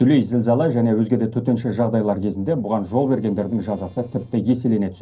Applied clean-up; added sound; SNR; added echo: neural separator model SepFormer DNS4.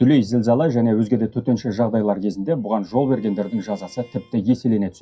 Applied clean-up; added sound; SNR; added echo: classical method WPE with log-MMSE.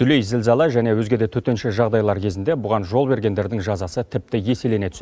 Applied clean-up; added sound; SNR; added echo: none; none; none; none.